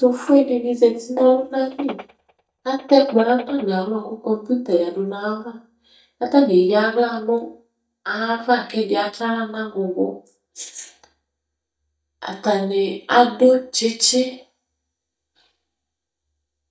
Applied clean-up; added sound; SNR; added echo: neural mask model DeepFilterNet 3.